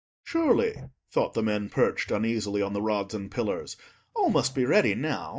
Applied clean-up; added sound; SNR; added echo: neural mask model DeepFilterNet 3.